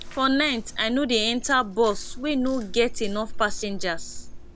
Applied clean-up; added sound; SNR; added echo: none; Chewing, mastication; 8 dB; none.